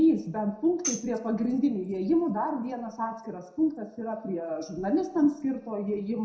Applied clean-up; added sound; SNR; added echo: none; Tambourine; 11 dB; reverberation time 0.5 s.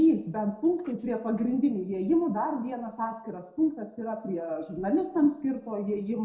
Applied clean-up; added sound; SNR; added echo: neural separator model SepFormer DNS4.